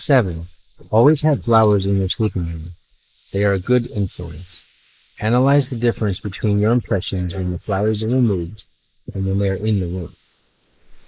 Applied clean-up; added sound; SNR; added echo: neural mask model Resemble Enhance denoiser.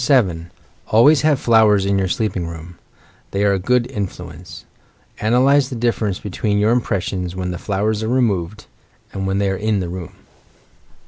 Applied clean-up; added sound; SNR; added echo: none; none; none; none.